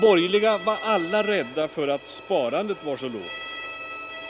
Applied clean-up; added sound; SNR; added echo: none; Bowed string instrument; 12 dB; none.